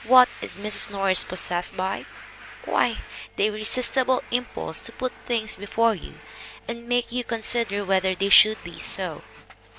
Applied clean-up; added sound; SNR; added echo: none; Domestic sounds, home sounds; 19 dB; none.